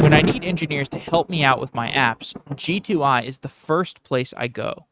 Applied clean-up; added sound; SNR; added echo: neural mask model RNNoise.